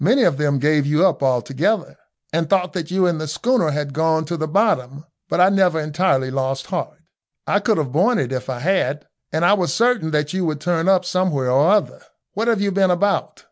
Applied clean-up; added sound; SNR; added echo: none; none; none; none.